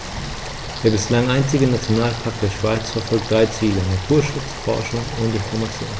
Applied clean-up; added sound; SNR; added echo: none; Stream / Frog; 11 dB; none.